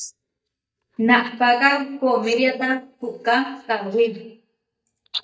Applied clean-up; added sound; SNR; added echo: neural mask model DeepFilterNet 3.